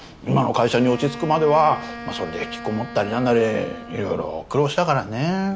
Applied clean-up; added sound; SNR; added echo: none; Wind instrument, woodwind instrument; 16 dB; none.